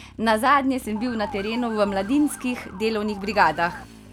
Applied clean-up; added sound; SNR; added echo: none; Motorcycle + Motor vehicle (road) / Siren; 16 dB; none.